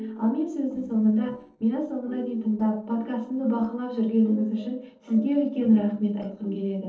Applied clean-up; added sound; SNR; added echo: neural separator model SepFormer DNS4.